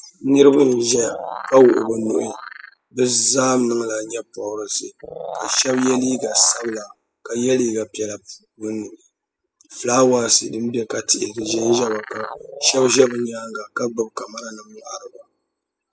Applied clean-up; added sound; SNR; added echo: classical method spectral subtraction.